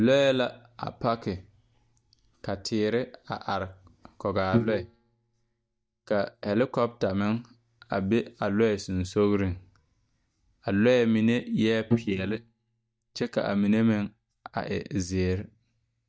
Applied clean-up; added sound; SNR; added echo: neural mask model DeepFilterNet 3.